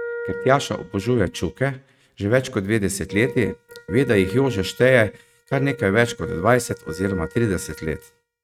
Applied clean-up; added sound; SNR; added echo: neural mask model RNNoise.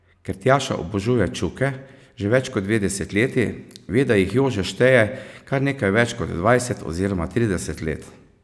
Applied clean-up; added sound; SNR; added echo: none; none; none; none.